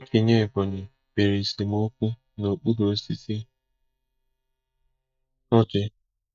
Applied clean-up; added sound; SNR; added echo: neural mask model DeepFilterNet 3.